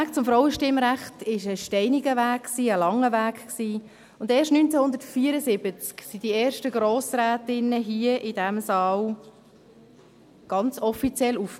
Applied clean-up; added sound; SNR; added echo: none; none; none; none.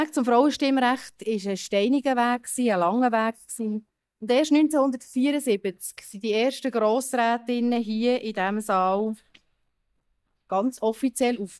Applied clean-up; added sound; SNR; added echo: neural mask model DeepFilterNet 3.